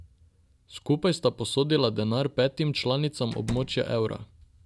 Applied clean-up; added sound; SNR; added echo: none; Slam; 14 dB; none.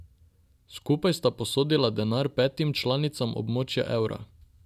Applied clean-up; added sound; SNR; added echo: none; none; none; none.